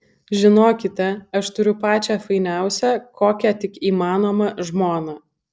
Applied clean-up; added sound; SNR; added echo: none; none; none; none.